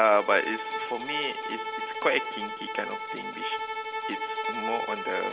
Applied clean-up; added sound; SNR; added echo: none; Bowed string instrument; 3 dB; none.